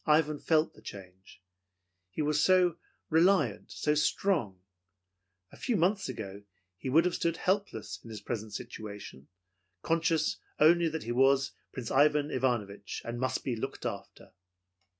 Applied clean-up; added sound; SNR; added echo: none; none; none; none.